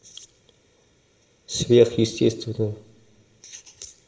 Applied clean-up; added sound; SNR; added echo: none; none; none; reverberation time 0.7 s.